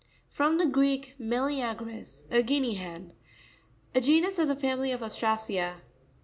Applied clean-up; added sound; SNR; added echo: none; none; none; none.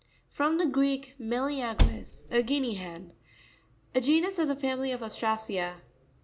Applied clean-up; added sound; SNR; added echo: none; Cupboard open or close; -3 dB; none.